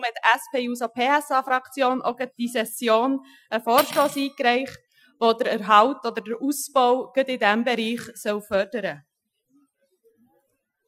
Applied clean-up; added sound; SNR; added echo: classical method Wiener filter.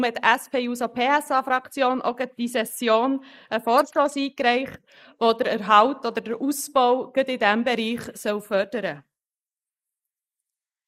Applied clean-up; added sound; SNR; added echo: neural mask model Resemble Enhance denoiser.